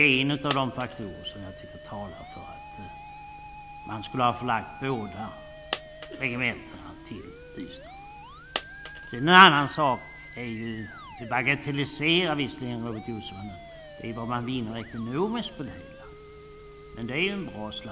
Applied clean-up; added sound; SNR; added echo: none; Musical instrument + Coin (dropping); 15 dB; none.